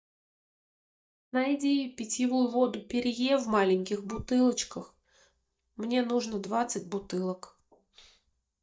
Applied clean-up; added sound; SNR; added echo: neural mask model DeepFilterNet 3.